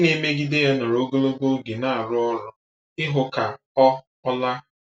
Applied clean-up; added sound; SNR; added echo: none; none; none; none.